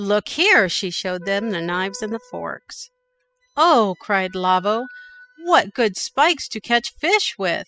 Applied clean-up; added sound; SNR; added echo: classical method spectral subtraction.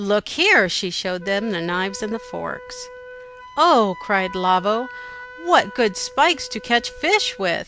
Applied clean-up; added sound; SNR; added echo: none; Wind instrument, woodwind instrument; 18 dB; none.